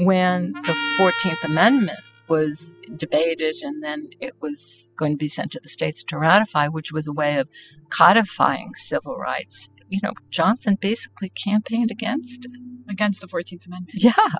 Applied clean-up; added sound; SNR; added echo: classical method spectral subtraction.